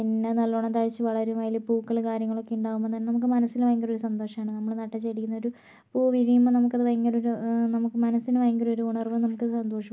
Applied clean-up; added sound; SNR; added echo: none; none; none; none.